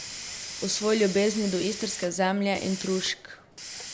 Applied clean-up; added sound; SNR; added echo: none; Hiss; 8 dB; none.